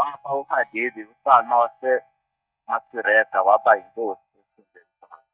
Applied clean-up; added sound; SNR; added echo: neural mask model DeepFilterNet 3.